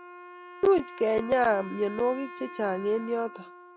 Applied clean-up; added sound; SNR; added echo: none; Wind instrument, woodwind instrument; 16 dB; none.